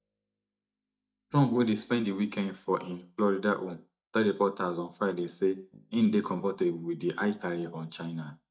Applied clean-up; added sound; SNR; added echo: neural mask model DeepFilterNet 3.